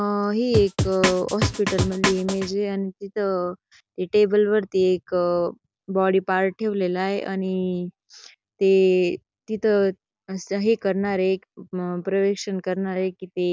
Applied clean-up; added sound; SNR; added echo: none; Drum; 2 dB; none.